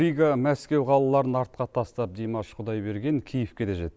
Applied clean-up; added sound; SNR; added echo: none; none; none; none.